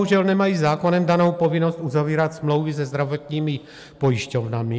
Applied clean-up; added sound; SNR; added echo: none; none; none; none.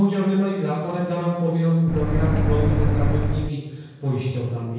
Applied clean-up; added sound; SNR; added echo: none; Microwave oven; -4 dB; reverberation time 1.0 s.